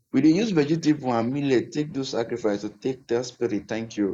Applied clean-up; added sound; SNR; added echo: neural mask model Resemble Enhance denoiser.